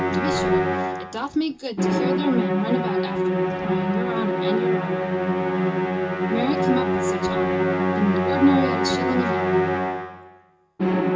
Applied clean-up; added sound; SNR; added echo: none; Musical instrument; -5 dB; reverberation time 0.2 s.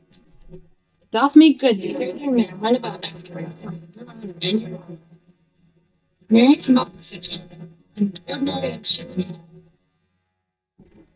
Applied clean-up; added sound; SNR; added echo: neural mask model DeepFilterNet 3.